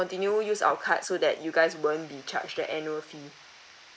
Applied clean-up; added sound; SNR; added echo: neural mask model Resemble Enhance denoiser.